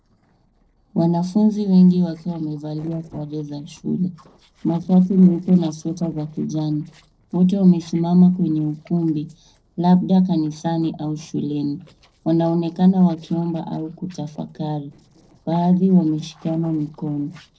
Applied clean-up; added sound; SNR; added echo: neural separator model SepFormer DNS4.